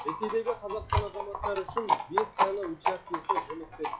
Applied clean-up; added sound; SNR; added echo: classical method log-MMSE.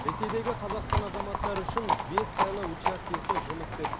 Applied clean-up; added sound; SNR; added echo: none; Livestock, farm animals, working animals; -4 dB; none.